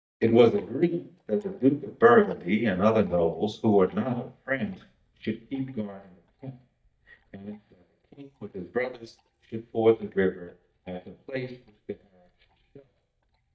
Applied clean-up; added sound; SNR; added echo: neural mask model DeepFilterNet 3.